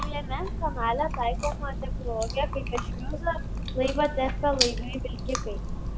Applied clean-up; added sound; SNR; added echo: none; Chewing, mastication; 0 dB; none.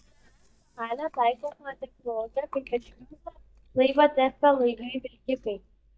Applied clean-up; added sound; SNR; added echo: neural mask model DeepFilterNet 3.